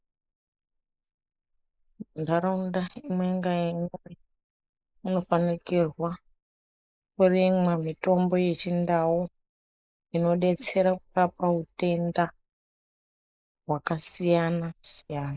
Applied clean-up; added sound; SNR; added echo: neural mask model Resemble Enhance denoiser.